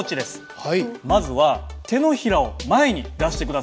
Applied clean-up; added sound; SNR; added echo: none; none; none; none.